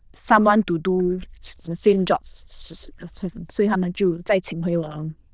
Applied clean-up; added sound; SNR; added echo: neural diffusion model UNIVERSE++.